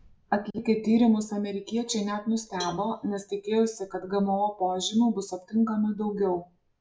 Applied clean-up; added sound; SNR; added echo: none; Cowbell; 19 dB; none.